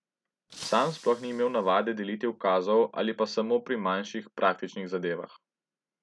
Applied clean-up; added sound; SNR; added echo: none; Shatter; 20 dB; none.